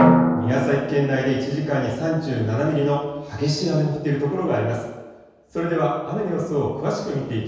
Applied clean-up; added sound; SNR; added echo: none; Drum; 4 dB; reverberation time 1.2 s.